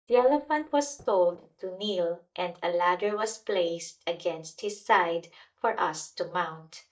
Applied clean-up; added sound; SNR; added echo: neural mask model DeepFilterNet 3.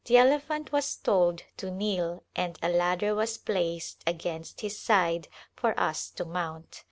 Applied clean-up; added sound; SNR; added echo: none; none; none; none.